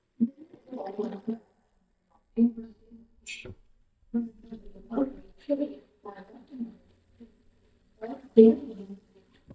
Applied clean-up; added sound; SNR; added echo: neural mask model DeepFilterNet 3.